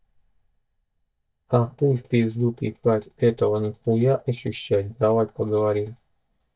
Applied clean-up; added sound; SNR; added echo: neural mask model DeepFilterNet 3.